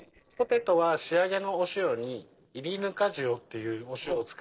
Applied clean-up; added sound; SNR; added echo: neural separator model SepFormer DNS4.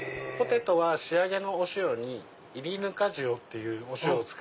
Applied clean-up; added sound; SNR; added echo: none; Bell; 10 dB; none.